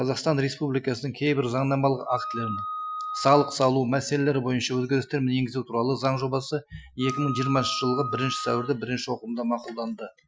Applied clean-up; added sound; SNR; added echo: classical method Wiener filter.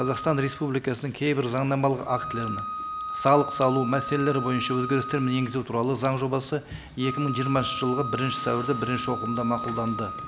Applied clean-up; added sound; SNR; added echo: none; Wind instrument, woodwind instrument; 9 dB; none.